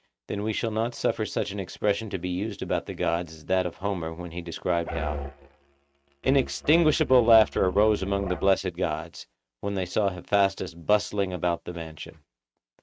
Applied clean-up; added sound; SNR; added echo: neural mask model RNNoise.